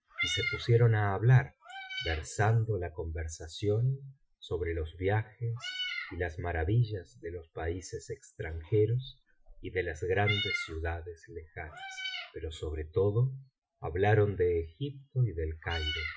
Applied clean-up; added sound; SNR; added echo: classical method Wiener filter.